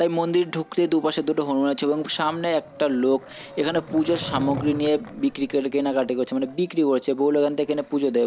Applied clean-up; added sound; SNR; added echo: none; Skateboard; 18 dB; none.